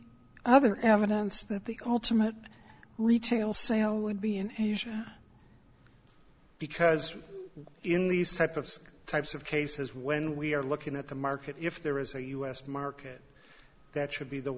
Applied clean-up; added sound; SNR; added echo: none; none; none; none.